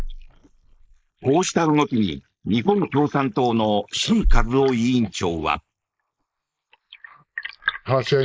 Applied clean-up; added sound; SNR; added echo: neural mask model Resemble Enhance denoiser.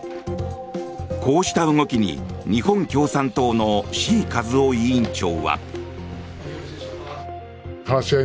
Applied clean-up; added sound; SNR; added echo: none; none; none; none.